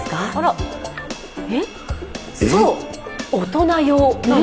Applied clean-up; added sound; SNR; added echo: none; none; none; none.